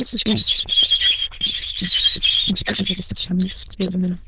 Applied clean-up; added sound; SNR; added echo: neural diffusion model UNIVERSE++.